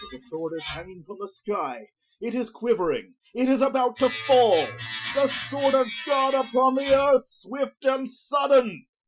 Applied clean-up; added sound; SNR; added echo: classical method Wiener filter.